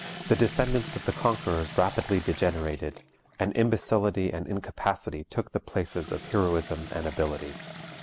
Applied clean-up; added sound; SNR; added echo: none; Sink (filling or washing) / Water tap, faucet; 12 dB; none.